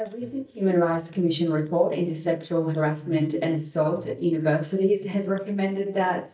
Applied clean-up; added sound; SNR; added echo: neural mask model DeepFilterNet 3.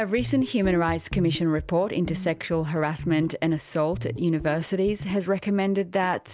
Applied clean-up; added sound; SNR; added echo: none; none; none; none.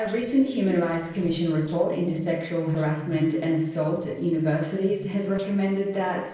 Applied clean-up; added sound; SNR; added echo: neural separator model SepFormer DNS4.